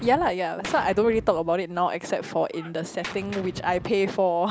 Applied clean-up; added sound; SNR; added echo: none; Gunshot, gunfire; 16 dB; none.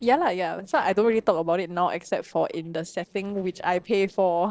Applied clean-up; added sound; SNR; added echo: neural separator model SepFormer DNS4.